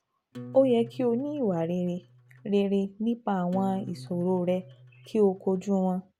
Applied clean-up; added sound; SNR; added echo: none; Acoustic guitar; 18 dB; none.